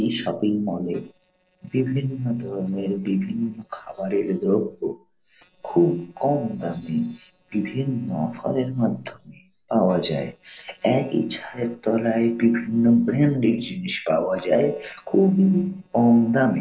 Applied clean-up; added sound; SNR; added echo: neural separator model SepFormer DNS4.